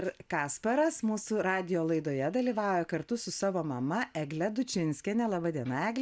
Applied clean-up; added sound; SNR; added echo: none; none; none; none.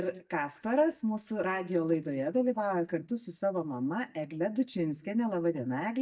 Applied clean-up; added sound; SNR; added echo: neural mask model DeepFilterNet 3.